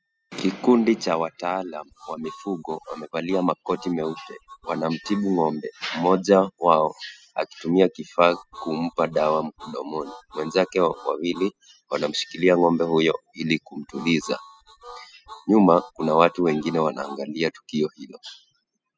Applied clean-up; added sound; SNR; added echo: classical method spectral subtraction.